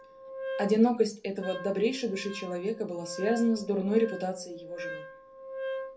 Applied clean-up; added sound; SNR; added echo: none; Wind instrument, woodwind instrument; 11 dB; reverberation time 0.3 s.